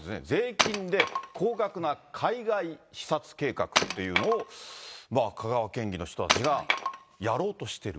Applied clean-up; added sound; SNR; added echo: none; Wood; 1 dB; none.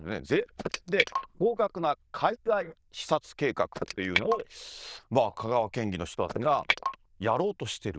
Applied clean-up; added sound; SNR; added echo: neural diffusion model UNIVERSE++.